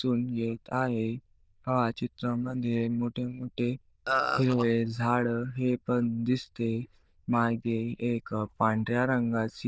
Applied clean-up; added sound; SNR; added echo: neural diffusion model UNIVERSE++.